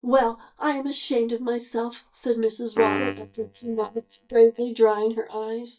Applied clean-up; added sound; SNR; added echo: neural mask model DeepFilterNet 3.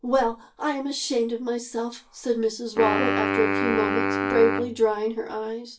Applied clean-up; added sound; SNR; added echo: none; Wind instrument, woodwind instrument; 1 dB; reverberation time 0.2 s.